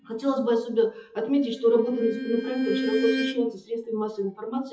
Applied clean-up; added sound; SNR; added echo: classical method WPE with log-MMSE.